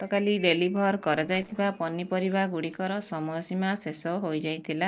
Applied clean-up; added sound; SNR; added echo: neural separator model SepFormer DNS4.